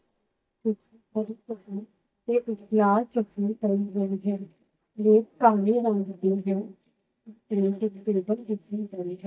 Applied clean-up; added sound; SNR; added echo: neural mask model DeepFilterNet 3.